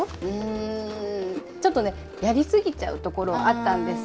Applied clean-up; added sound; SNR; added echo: none; Run; 20 dB; none.